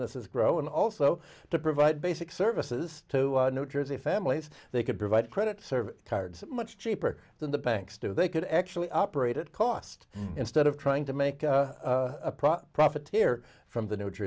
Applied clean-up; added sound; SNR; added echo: none; none; none; none.